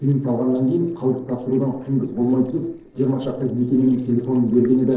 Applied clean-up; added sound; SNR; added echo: neural separator model SepFormer DNS4.